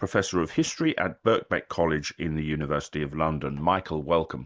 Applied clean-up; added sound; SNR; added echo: neural mask model Resemble Enhance denoiser.